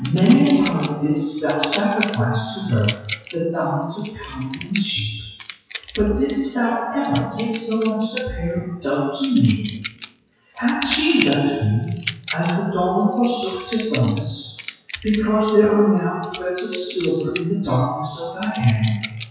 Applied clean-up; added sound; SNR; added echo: classical method WPE with log-MMSE.